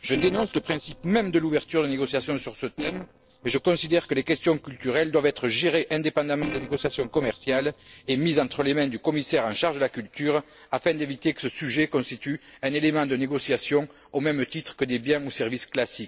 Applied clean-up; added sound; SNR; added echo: neural separator model SepFormer DNS4.